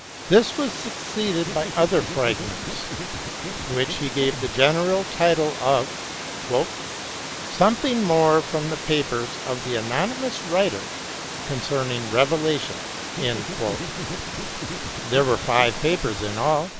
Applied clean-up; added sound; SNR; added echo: none; Water + Scratching (performance technique); 7 dB; none.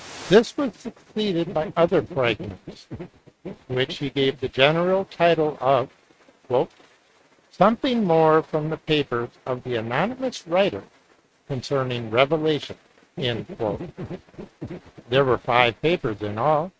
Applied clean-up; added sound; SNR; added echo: neural mask model RNNoise.